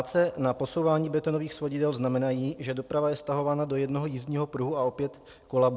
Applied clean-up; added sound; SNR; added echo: none; none; none; none.